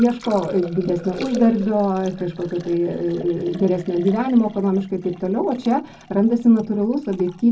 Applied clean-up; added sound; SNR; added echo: none; Liquid; 20 dB; reverberation time 0.4 s.